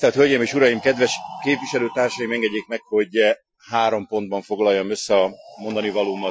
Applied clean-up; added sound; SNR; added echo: classical method Wiener filter.